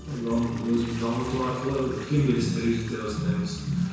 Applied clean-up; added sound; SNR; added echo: none; Toilet flush / Water; 18 dB; reverberation time 1.1 s.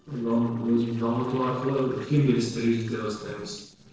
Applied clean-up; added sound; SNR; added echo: neural separator model SepFormer DNS4.